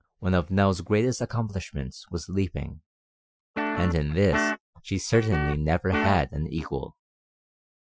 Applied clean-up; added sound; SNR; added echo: classical method Wiener filter.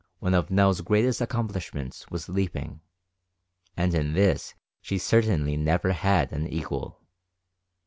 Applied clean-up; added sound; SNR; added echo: none; none; none; none.